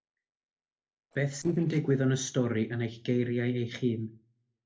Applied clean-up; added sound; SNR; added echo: neural separator model SepFormer DNS4.